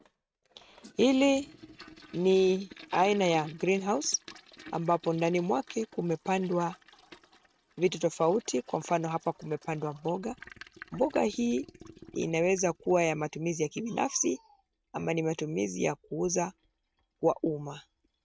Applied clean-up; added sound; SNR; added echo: neural mask model RNNoise.